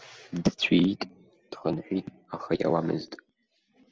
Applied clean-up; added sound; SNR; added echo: none; none; none; none.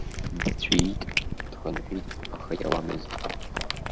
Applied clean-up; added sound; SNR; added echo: none; Cat; -2 dB; none.